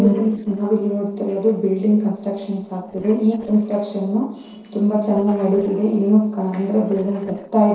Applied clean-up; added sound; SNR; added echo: neural separator model SepFormer DNS4.